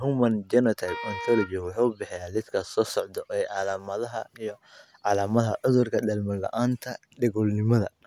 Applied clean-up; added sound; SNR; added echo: none; Wind instrument, woodwind instrument; 11 dB; none.